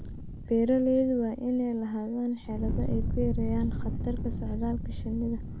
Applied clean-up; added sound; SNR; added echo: none; Fire; 3 dB; none.